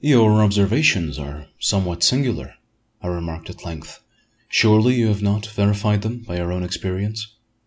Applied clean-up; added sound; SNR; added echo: none; none; none; none.